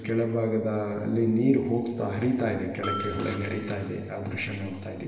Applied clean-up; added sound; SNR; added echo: none; Bell; 11 dB; reverberation time 1.3 s.